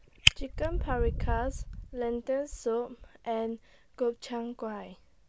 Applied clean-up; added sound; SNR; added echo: none; Fire; 0 dB; none.